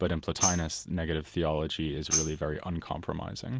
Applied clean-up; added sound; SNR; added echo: none; Tambourine; 4 dB; none.